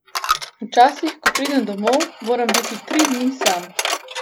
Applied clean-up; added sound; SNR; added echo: none; Coin (dropping); 3 dB; none.